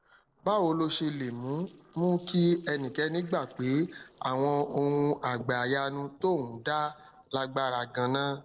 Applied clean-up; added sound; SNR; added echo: neural separator model SepFormer DNS4.